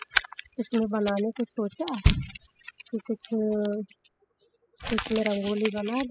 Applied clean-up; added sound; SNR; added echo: classical method spectral subtraction.